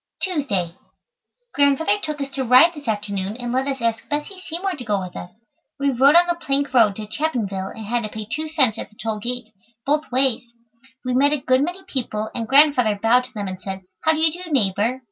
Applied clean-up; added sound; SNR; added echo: none; none; none; none.